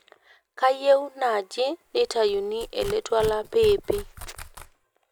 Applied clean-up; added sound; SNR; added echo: none; Tearing; 14 dB; none.